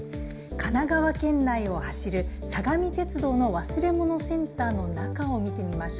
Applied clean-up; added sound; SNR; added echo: none; none; none; reverberation time 0.5 s.